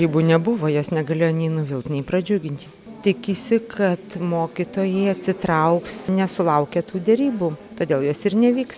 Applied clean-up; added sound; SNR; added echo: none; none; none; none.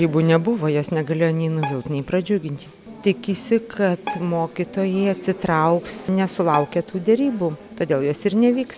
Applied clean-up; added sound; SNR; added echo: none; Bowed string instrument; 17 dB; none.